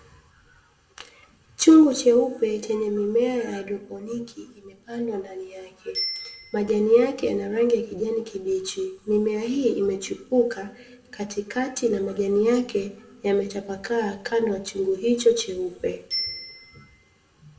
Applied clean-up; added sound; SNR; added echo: none; Bicycle bell; 18 dB; reverberation time 1.0 s.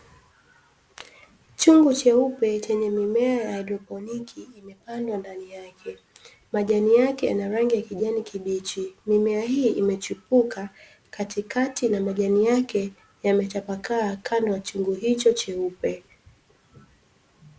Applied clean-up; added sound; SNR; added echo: none; none; none; none.